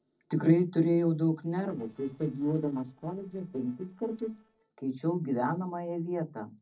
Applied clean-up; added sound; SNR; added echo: neural separator model SepFormer DNS4.